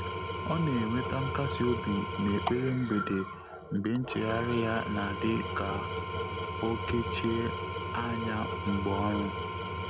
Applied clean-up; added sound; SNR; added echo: none; Engine / Tools; 3 dB; none.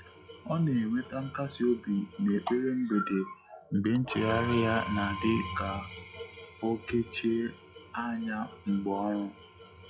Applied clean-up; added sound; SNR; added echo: classical method log-MMSE.